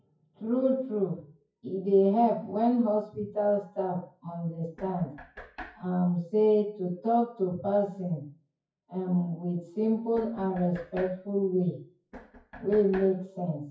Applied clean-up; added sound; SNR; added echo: classical method WPE with log-MMSE.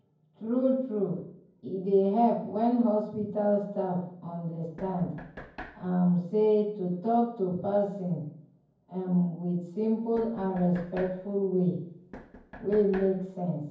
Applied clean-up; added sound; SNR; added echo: none; Knock; 18 dB; reverberation time 0.9 s.